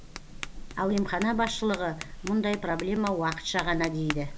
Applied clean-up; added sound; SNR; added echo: none; Tap; 9 dB; none.